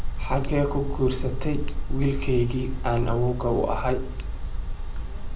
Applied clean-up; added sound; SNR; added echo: none; Tick; -1 dB; reverberation time 0.4 s.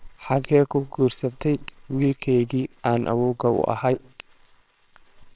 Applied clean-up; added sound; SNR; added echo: neural separator model SepFormer WHAMR!.